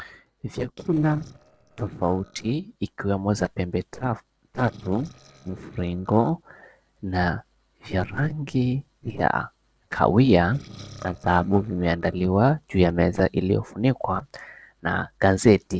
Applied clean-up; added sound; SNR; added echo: neural separator model SepFormer DNS4.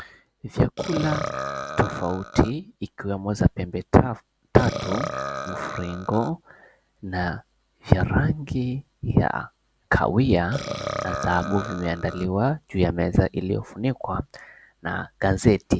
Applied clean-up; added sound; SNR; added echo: none; Burping, eructation; 9 dB; none.